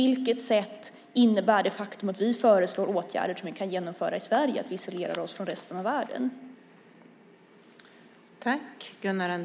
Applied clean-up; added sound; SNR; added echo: none; none; none; none.